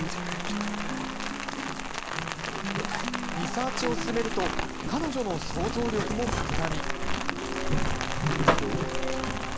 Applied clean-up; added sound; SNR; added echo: none; Zipper (clothing) + Rain; -3 dB; none.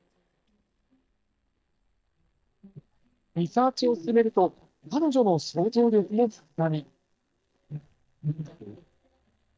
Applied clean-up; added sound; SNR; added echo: neural mask model DeepFilterNet 3.